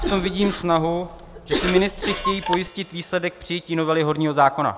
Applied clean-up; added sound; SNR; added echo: none; Cough + Clock; 7 dB; none.